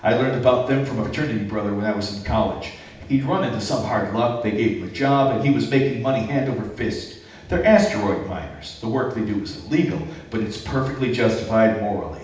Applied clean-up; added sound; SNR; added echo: none; none; none; reverberation time 0.8 s.